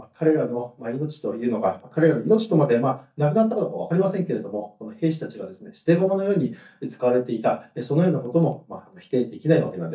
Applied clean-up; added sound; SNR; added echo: neural mask model DeepFilterNet 3.